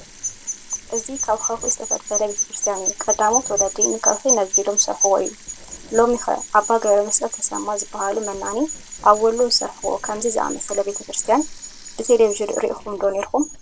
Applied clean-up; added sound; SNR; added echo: none; Writing + Sink (filling or washing) / Water tap, faucet; 19 dB; none.